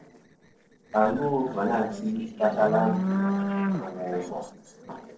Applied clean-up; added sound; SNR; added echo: neural separator model SepFormer DNS4.